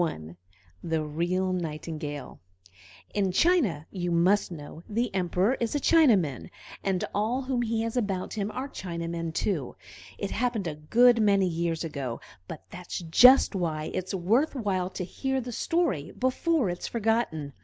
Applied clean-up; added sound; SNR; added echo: none; none; none; none.